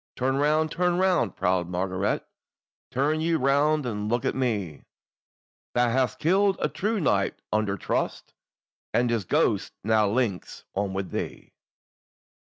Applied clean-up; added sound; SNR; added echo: none; none; none; none.